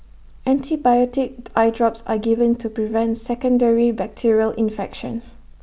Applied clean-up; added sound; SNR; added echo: none; none; none; none.